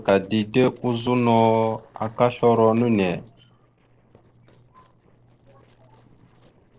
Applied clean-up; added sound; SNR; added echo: neural separator model SepFormer DNS4.